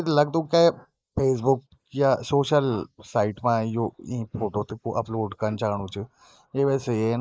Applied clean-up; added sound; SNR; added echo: neural mask model Resemble Enhance denoiser.